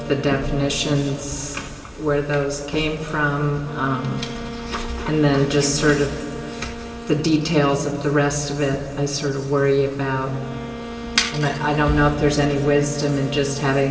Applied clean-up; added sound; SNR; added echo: none; Wind instrument, woodwind instrument; 14 dB; reverberation time 2.4 s.